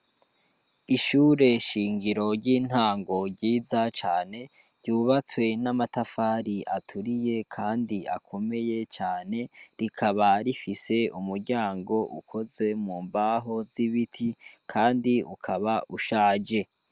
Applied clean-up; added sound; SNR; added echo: none; none; none; none.